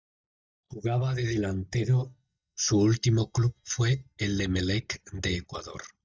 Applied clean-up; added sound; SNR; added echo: neural mask model DeepFilterNet 3.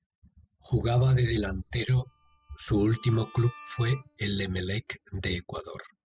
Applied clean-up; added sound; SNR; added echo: classical method spectral subtraction.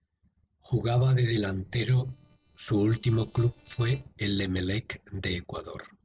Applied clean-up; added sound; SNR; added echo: neural separator model SepFormer DNS4.